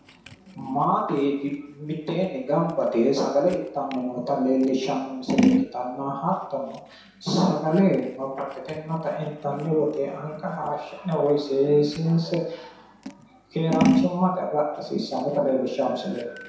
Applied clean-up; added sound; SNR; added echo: none; Scissors; 7 dB; reverberation time 0.7 s.